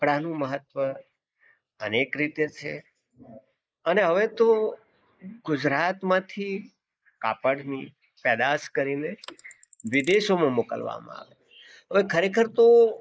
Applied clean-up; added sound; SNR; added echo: neural mask model Resemble Enhance denoiser.